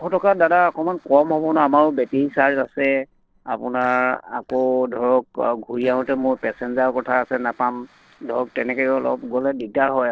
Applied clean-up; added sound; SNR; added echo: neural separator model SepFormer DNS4.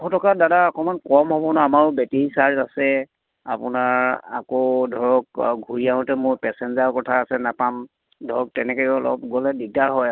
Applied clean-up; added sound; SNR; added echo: none; none; none; none.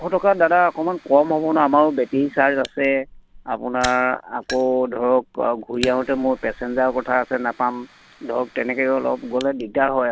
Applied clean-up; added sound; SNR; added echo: none; Fire; 20 dB; none.